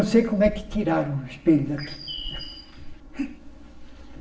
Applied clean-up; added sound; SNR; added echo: none; Bird; 14 dB; reverberation time 0.7 s.